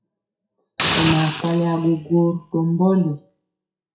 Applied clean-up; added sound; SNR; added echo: classical method WPE with log-MMSE.